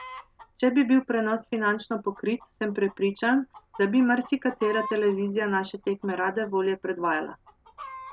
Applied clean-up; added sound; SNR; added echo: none; Chicken, rooster; 18 dB; none.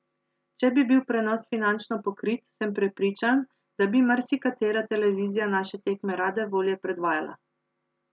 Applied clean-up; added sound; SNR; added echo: none; none; none; none.